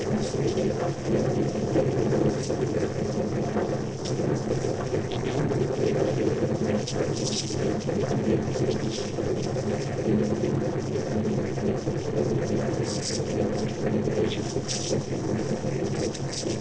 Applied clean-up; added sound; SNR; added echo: neural separator model SepFormer DNS4.